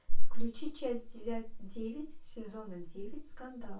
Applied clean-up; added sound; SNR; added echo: none; none; none; reverberation time 0.2 s.